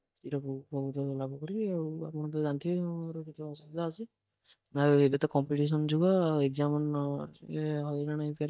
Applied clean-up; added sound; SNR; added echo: neural mask model DeepFilterNet 3.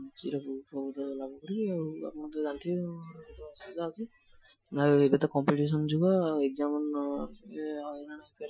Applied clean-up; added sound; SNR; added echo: classical method Wiener filter.